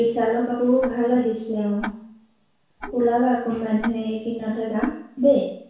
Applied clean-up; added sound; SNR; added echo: none; Tick-tock; 19 dB; reverberation time 0.6 s.